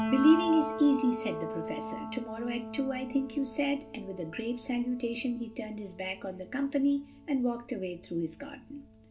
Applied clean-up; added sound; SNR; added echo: none; Piano; 9 dB; reverberation time 0.3 s.